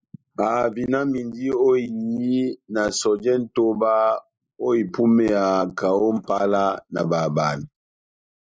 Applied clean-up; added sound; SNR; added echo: neural mask model Resemble Enhance denoiser.